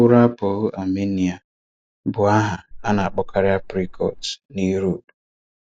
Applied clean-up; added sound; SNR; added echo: neural mask model Resemble Enhance denoiser.